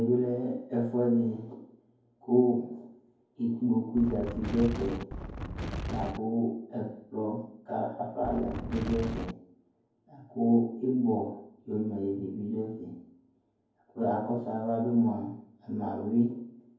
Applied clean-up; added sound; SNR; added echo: none; Wind; 5 dB; reverberation time 0.9 s.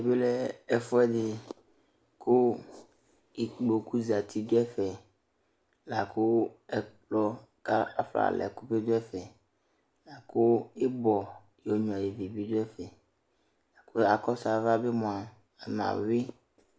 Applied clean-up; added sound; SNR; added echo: none; none; none; none.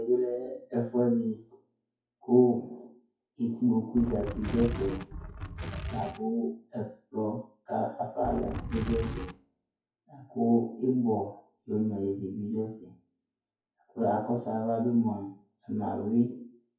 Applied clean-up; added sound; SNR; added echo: classical method WPE with log-MMSE.